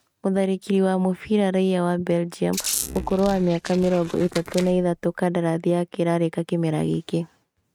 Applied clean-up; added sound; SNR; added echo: neural mask model RNNoise.